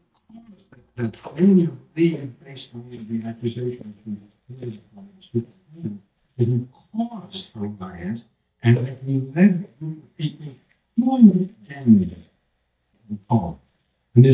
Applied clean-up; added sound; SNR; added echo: neural mask model DeepFilterNet 3.